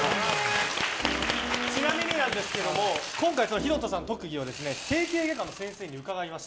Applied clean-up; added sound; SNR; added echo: none; Organ + Sawing; 11 dB; none.